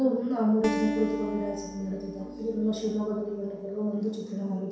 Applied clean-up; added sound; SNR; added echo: none; Acoustic guitar; 8 dB; reverberation time 0.7 s.